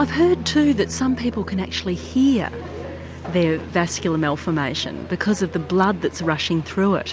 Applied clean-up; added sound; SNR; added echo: none; Guitar; 15 dB; none.